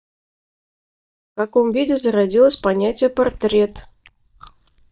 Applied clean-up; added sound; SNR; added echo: neural mask model DeepFilterNet 3.